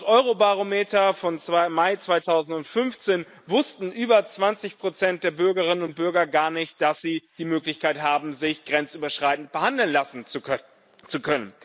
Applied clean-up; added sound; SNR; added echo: neural mask model Resemble Enhance denoiser.